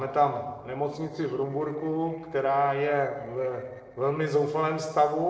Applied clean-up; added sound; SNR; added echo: neural separator model SepFormer DNS4.